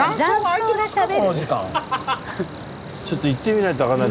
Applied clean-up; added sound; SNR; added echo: none; Cricket; 13 dB; none.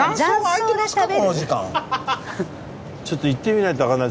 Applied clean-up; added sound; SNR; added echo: none; none; none; none.